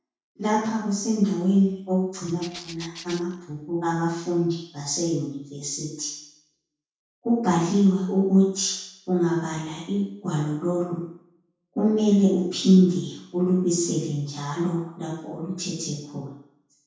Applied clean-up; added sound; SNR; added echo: none; Rattle (instrument); 17 dB; reverberation time 0.6 s.